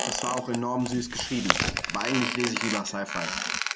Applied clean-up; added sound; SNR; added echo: none; Squeak + Chewing, mastication; 0 dB; none.